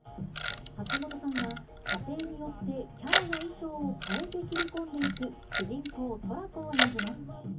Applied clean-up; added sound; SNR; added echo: none; Camera; -4 dB; reverberation time 0.3 s.